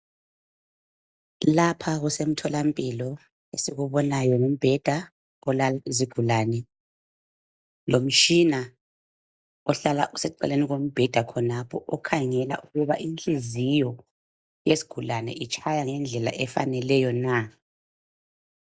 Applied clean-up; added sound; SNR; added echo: none; none; none; none.